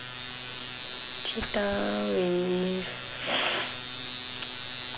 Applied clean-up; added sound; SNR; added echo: none; Splash, splatter; 16 dB; none.